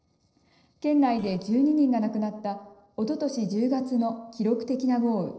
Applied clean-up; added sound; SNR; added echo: neural separator model SepFormer DNS4.